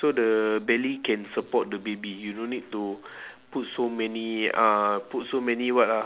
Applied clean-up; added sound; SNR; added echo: none; none; none; none.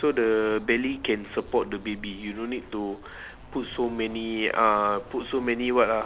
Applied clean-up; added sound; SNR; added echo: none; Traffic noise, roadway noise; 20 dB; none.